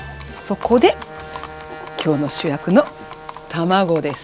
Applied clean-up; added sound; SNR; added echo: none; Livestock, farm animals, working animals + Brass instrument; 15 dB; none.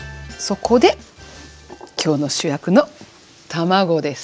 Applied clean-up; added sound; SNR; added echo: none; none; none; none.